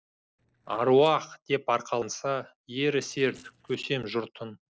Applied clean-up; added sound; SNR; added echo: neural separator model SepFormer DNS4.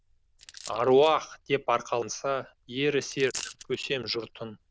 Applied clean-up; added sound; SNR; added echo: neural diffusion model UNIVERSE++.